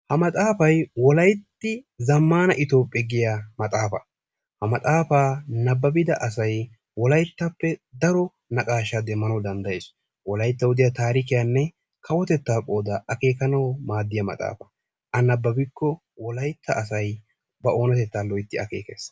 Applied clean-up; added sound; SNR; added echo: none; none; none; none.